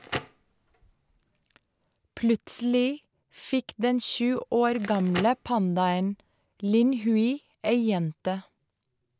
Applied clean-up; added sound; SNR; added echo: none; Crackle; 18 dB; none.